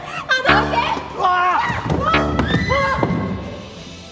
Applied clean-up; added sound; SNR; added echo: none; Guitar; 4 dB; none.